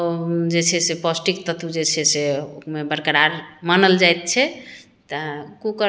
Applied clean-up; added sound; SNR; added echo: none; none; none; none.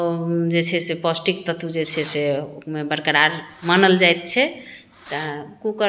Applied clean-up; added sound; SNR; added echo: none; Fireworks; 19 dB; none.